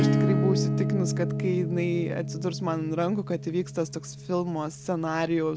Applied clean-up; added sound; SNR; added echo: none; Acoustic guitar / Strum; 0 dB; none.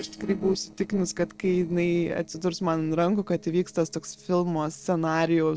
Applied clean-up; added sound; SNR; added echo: neural separator model SepFormer DNS4.